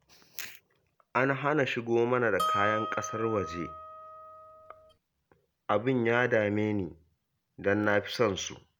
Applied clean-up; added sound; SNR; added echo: none; Harp; 5 dB; none.